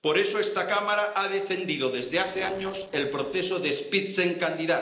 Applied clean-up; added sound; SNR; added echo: neural separator model SepFormer DNS4.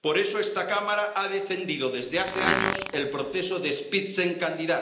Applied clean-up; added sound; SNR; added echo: none; Fart; 3 dB; reverberation time 0.9 s.